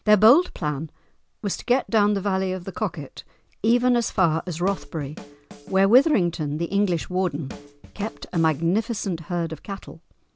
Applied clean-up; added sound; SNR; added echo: none; Drum / Drum kit; 18 dB; none.